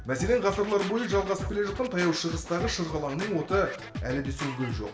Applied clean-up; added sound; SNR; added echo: none; Scratching (performance technique); 8 dB; reverberation time 0.7 s.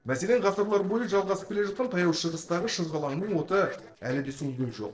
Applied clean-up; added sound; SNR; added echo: neural separator model SepFormer DNS4.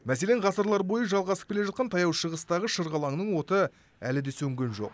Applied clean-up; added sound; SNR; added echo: none; none; none; none.